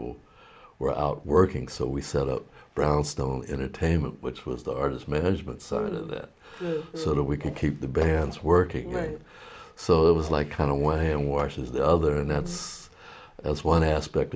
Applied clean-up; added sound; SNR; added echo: none; none; none; none.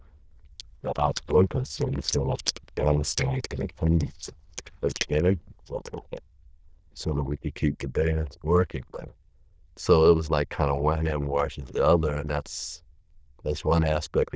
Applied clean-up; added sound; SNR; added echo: neural diffusion model UNIVERSE++.